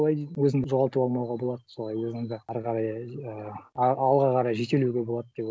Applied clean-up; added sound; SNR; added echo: none; none; none; none.